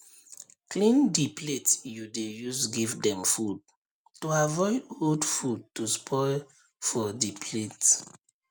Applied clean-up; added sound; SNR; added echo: none; none; none; none.